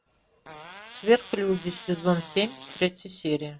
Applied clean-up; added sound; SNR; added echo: none; Fart; 18 dB; none.